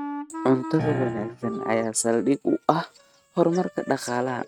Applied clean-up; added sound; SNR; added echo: neural mask model RNNoise.